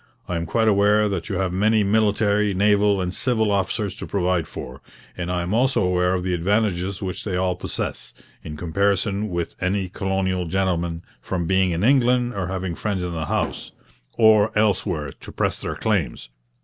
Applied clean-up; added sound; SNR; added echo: none; Thump, thud; 13 dB; none.